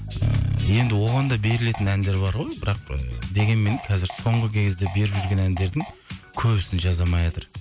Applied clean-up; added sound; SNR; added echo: none; Fart; 17 dB; none.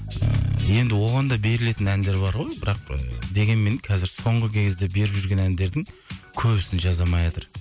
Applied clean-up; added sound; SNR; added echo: none; none; none; none.